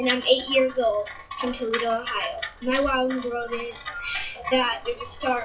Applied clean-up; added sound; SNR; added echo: classical method WPE with log-MMSE.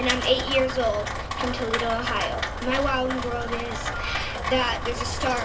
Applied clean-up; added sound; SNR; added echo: none; Rain; 3 dB; reverberation time 0.2 s.